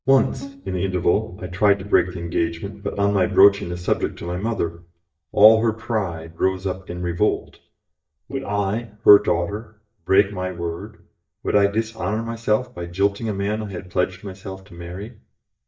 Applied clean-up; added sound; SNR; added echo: neural mask model DeepFilterNet 3.